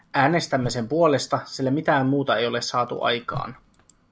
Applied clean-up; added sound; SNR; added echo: none; Whoosh, swoosh, swish; 17 dB; none.